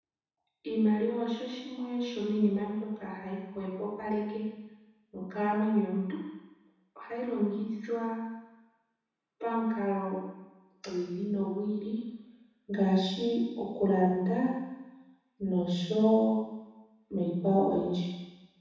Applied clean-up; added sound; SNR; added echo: none; none; none; reverberation time 1.1 s.